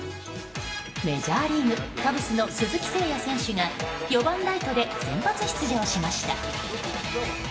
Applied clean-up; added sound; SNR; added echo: none; none; none; reverberation time 1.9 s.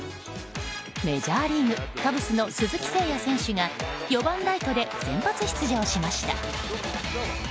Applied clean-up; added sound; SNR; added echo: none; none; none; none.